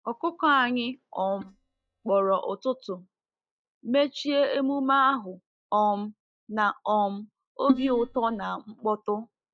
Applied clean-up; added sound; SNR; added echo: neural mask model DeepFilterNet 3.